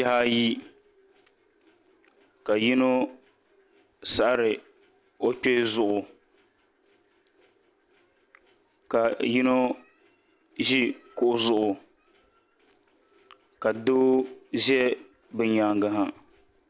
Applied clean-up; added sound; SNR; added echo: none; none; none; none.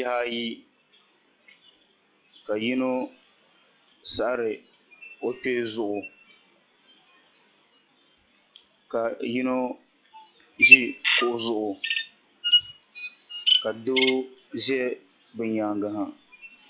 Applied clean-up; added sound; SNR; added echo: classical method log-MMSE.